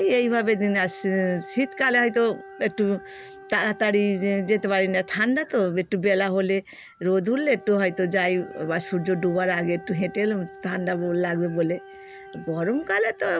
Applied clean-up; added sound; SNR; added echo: none; Wind instrument, woodwind instrument; 19 dB; none.